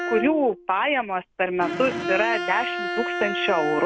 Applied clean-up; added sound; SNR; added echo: none; Bowed string instrument; 5 dB; none.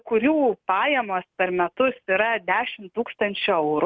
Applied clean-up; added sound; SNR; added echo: none; none; none; none.